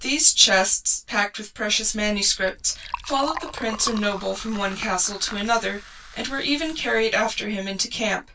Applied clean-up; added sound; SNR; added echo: none; Liquid; 15 dB; reverberation time 0.1 s.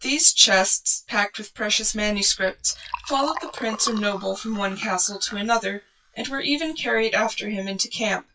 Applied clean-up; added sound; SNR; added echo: classical method WPE with log-MMSE.